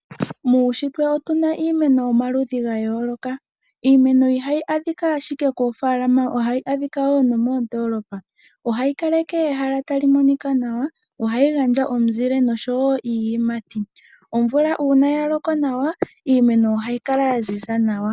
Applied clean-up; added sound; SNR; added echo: none; none; none; none.